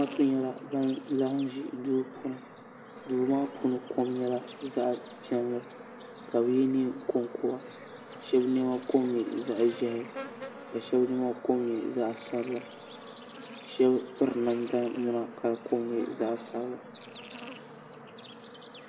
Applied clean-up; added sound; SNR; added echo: none; Bird / Insect; 13 dB; reverberation time 0.7 s.